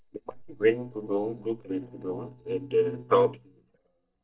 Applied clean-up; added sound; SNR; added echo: neural mask model DeepFilterNet 3.